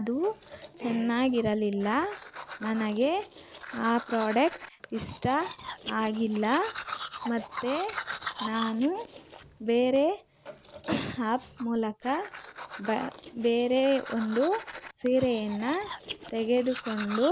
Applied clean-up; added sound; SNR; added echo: none; Domestic sounds, home sounds; 13 dB; none.